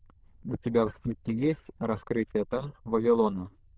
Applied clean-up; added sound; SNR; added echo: neural diffusion model UNIVERSE++.